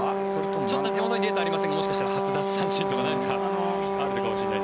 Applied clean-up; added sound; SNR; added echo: none; Brass instrument; -4 dB; none.